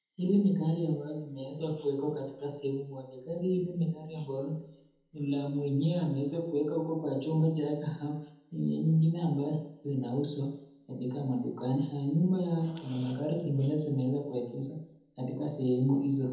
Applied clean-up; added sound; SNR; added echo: none; none; none; reverberation time 1.0 s.